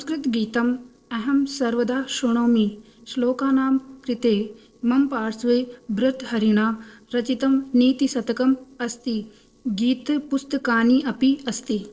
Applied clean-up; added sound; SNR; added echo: neural separator model SepFormer DNS4.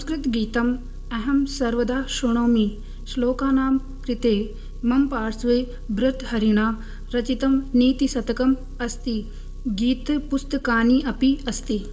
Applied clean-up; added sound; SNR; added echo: none; Engine; 11 dB; reverberation time 1.0 s.